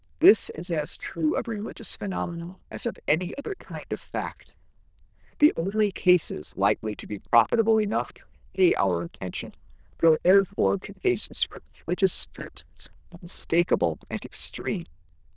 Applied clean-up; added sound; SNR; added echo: neural diffusion model UNIVERSE++.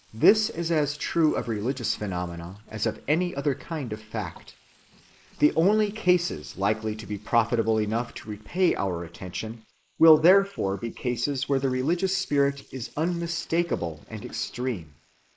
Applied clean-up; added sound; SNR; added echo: neural mask model Resemble Enhance denoiser.